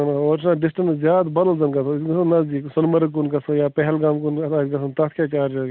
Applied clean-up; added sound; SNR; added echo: none; none; none; none.